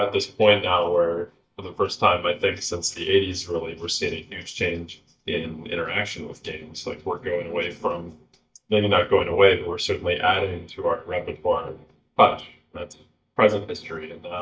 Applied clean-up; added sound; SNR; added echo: neural mask model DeepFilterNet 3.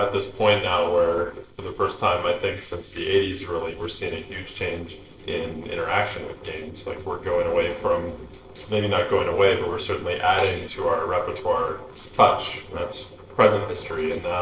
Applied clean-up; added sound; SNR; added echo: neural separator model SepFormer DNS4.